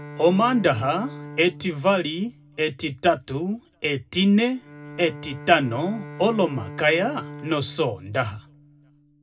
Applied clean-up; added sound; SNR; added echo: none; Bowed string instrument; 16 dB; reverberation time 0.2 s.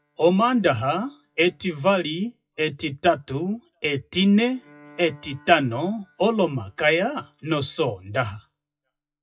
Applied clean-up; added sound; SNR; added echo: classical method WPE with log-MMSE.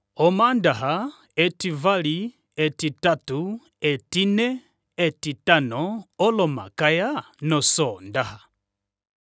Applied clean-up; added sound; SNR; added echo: none; none; none; none.